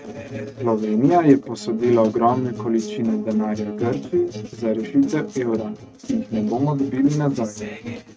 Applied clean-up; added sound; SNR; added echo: neural mask model RNNoise.